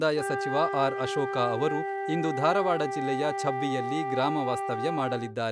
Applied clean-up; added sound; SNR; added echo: none; Wind instrument, woodwind instrument; 3 dB; none.